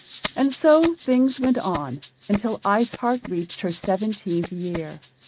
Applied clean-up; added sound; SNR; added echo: neural mask model RNNoise.